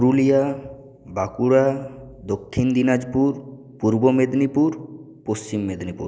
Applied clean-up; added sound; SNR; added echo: none; none; none; none.